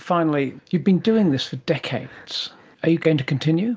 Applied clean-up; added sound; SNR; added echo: none; none; none; none.